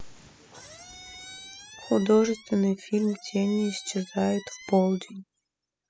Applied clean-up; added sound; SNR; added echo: classical method spectral subtraction.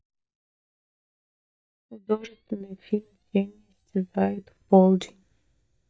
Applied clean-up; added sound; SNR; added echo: neural mask model DeepFilterNet 3.